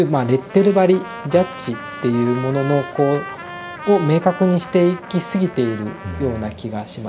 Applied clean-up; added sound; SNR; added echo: none; Trumpet; 15 dB; none.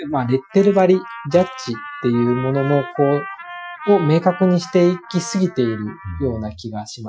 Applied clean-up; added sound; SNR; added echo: classical method Wiener filter.